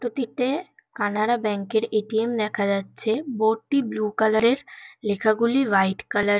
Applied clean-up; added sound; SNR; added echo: none; none; none; none.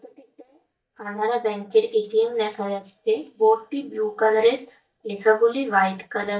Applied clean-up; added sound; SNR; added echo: neural mask model DeepFilterNet 3.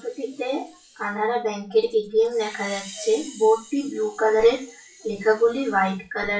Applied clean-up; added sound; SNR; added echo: classical method WPE with log-MMSE.